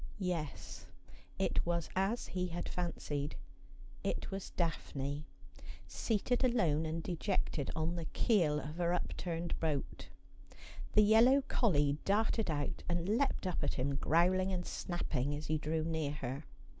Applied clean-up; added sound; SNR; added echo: none; none; none; none.